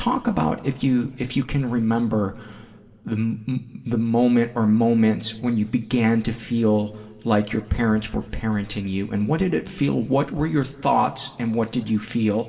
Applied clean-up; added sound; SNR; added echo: none; none; none; reverberation time 1.4 s.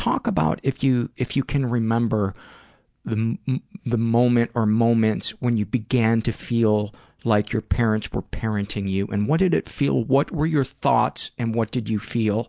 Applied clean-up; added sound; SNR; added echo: none; none; none; none.